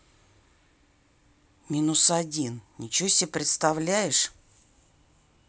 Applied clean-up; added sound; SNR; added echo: none; none; none; none.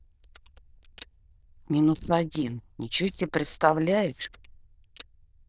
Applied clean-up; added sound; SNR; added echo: neural diffusion model UNIVERSE++.